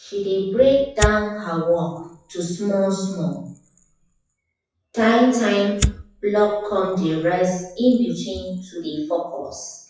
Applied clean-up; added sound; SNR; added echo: classical method WPE with log-MMSE.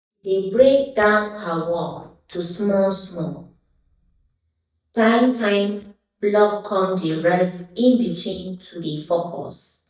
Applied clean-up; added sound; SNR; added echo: neural mask model DeepFilterNet 3.